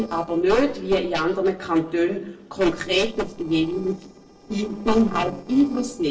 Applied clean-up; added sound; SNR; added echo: neural separator model SepFormer DNS4.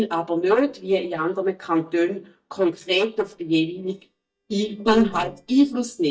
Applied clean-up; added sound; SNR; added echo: neural mask model DeepFilterNet 3.